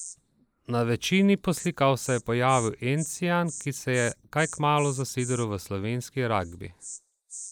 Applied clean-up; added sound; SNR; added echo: neural mask model Resemble Enhance denoiser.